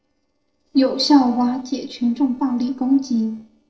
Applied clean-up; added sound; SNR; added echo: neural separator model SepFormer DNS4.